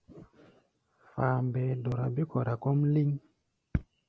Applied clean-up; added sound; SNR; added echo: none; none; none; none.